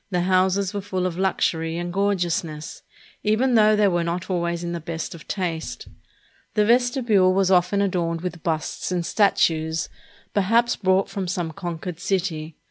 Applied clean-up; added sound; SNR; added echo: none; none; none; none.